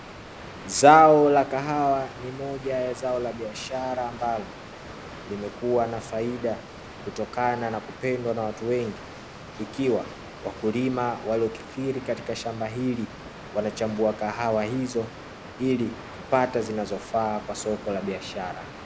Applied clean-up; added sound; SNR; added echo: none; Water; 15 dB; none.